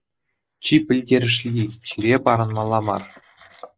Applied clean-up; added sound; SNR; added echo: neural mask model Resemble Enhance denoiser.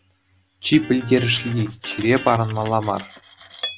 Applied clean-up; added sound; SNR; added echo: none; Electric guitar + Cutlery, silverware; 15 dB; none.